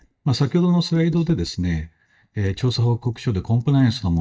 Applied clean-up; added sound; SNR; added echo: neural mask model DeepFilterNet 3.